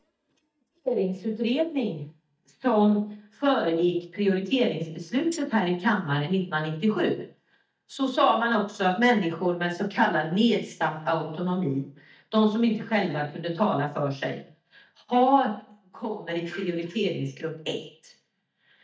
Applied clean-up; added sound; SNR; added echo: neural mask model DeepFilterNet 3.